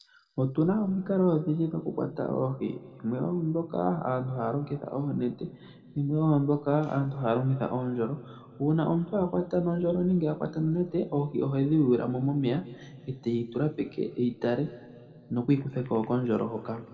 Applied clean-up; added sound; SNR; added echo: none; none; none; reverberation time 1.9 s.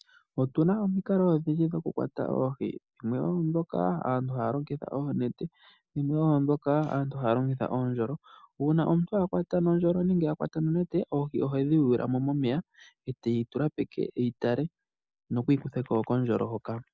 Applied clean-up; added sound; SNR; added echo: none; none; none; none.